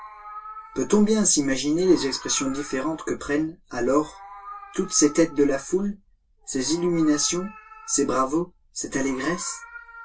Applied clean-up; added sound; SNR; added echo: none; Meow; 18 dB; reverberation time 0.1 s.